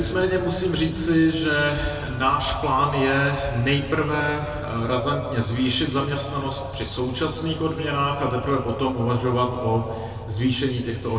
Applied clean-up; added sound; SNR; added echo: none; Bus; 13 dB; reverberation time 2.2 s.